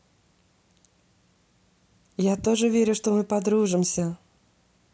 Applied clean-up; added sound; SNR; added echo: none; none; none; none.